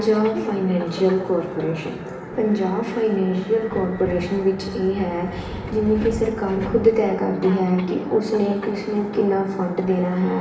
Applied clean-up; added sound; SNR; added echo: none; Subway, metro, underground; 14 dB; reverberation time 0.9 s.